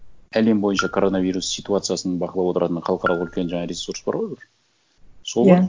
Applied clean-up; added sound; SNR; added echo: none; Raindrop / Drip; 13 dB; none.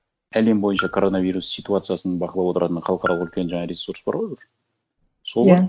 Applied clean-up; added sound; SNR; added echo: neural mask model RNNoise.